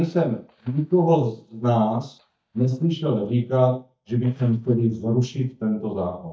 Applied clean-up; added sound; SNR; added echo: neural mask model DeepFilterNet 3.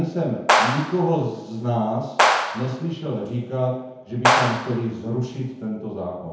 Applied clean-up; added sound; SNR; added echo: none; Clapping; -2 dB; reverberation time 0.9 s.